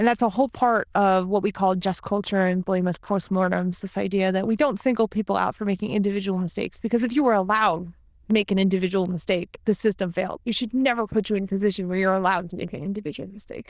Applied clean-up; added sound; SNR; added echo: neural diffusion model UNIVERSE++.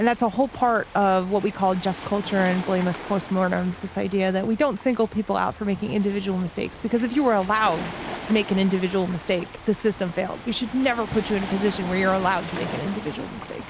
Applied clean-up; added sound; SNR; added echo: none; Waves, surf; 13 dB; none.